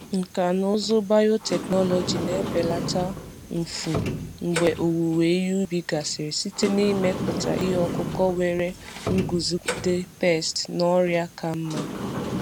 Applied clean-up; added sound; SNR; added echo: none; Sliding door; 7 dB; none.